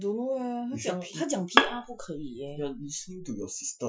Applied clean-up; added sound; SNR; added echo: classical method Wiener filter.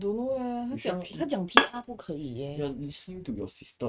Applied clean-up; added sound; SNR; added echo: neural mask model RNNoise.